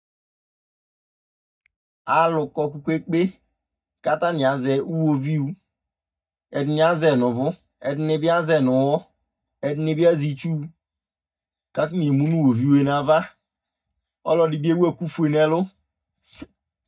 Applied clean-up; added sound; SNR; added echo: neural mask model DeepFilterNet 3.